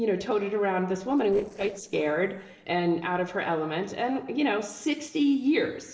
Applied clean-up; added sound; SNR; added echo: neural separator model SepFormer DNS4.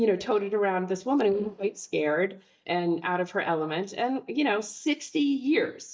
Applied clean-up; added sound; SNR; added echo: neural mask model DeepFilterNet 3.